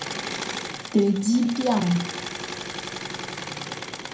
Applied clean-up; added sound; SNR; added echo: none; Engine / Mechanisms; 7 dB; reverberation time 0.4 s.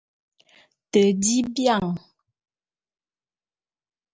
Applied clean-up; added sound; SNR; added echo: none; none; none; none.